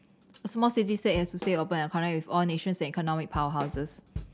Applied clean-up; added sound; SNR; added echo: none; Drum / Drum kit; 15 dB; none.